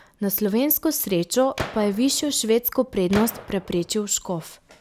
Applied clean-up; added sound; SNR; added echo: none; Gunshot, gunfire; 13 dB; none.